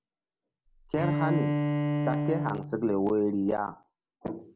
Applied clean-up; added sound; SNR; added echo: none; Bowed string instrument; -1 dB; none.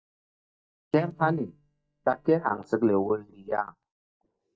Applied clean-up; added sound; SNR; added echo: neural mask model DeepFilterNet 3.